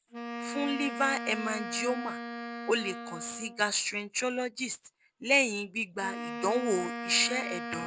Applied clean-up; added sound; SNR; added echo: none; Wind instrument, woodwind instrument; 8 dB; none.